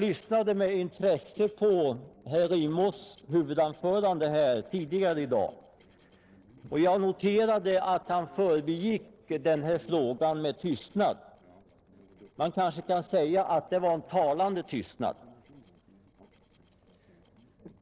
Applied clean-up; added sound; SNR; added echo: neural separator model SepFormer DNS4.